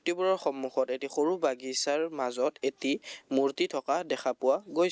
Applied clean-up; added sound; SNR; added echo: none; none; none; none.